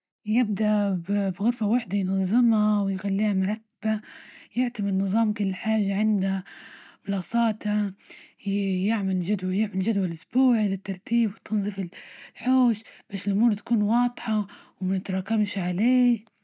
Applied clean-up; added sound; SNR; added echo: none; none; none; none.